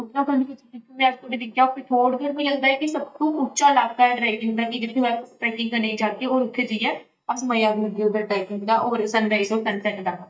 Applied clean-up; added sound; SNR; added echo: neural mask model DeepFilterNet 3.